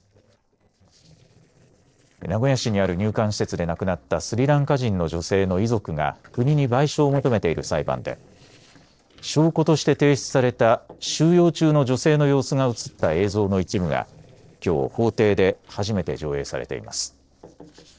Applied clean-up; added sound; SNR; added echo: neural separator model SepFormer DNS4.